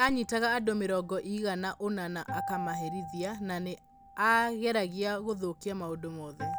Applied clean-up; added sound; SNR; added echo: none; Acoustic guitar; 11 dB; none.